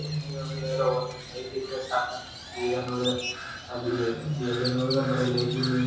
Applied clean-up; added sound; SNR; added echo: none; Crow; 6 dB; reverberation time 0.7 s.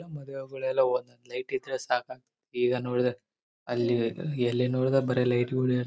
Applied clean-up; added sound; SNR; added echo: none; none; none; none.